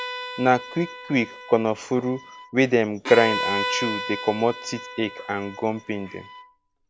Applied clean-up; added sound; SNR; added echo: none; Bowed string instrument; 9 dB; none.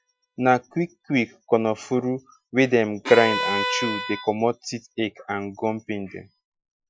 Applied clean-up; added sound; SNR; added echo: classical method Wiener filter.